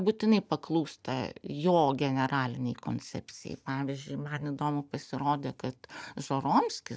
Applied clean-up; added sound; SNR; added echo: none; none; none; none.